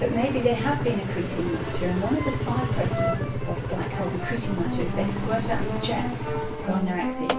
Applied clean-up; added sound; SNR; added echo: none; Engine; 1 dB; reverberation time 0.3 s.